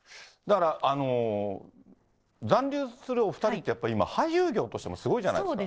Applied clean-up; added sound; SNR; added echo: neural separator model SepFormer DNS4.